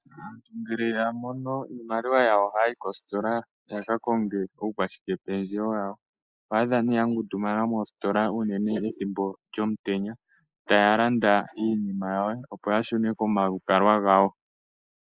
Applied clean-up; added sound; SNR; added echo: neural mask model Resemble Enhance denoiser.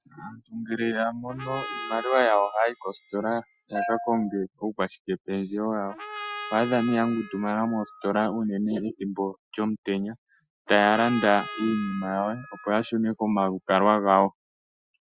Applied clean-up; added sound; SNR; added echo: classical method Wiener filter.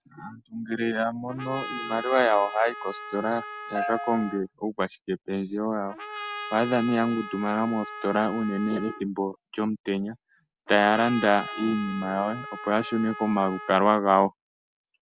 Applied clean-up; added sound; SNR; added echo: none; Trumpet; 12 dB; none.